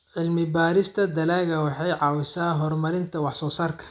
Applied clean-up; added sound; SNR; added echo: none; none; none; none.